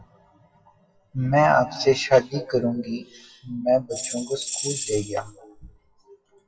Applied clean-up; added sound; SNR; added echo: classical method WPE with log-MMSE.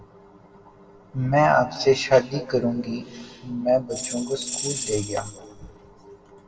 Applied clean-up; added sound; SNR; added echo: none; Tambourine; 8 dB; reverberation time 1.5 s.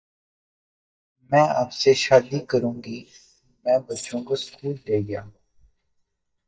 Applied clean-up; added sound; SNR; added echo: neural mask model DeepFilterNet 3.